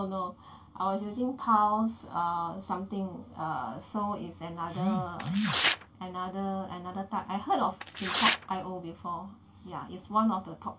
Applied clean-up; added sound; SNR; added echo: none; Tearing; -1 dB; reverberation time 0.2 s.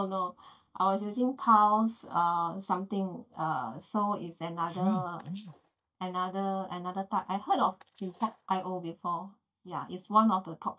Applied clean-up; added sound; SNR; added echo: neural mask model DeepFilterNet 3.